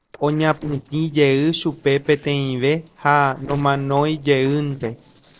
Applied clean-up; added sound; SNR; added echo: neural separator model SepFormer DNS4.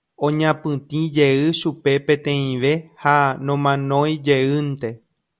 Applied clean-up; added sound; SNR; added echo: none; none; none; none.